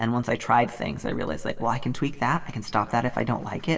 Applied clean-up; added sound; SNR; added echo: none; none; none; reverberation time 0.8 s.